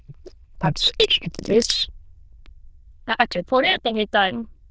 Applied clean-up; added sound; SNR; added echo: neural diffusion model UNIVERSE++.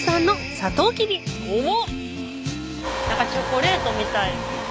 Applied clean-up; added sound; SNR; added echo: none; none; none; none.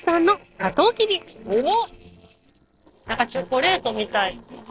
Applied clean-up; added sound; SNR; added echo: neural separator model SepFormer DNS4.